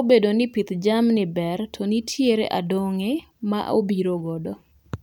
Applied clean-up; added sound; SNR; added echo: none; none; none; none.